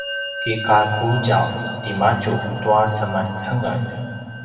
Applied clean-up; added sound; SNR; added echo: none; Musical instrument; 11 dB; reverberation time 2.3 s.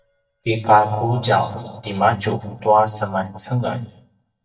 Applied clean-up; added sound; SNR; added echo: neural mask model DeepFilterNet 3.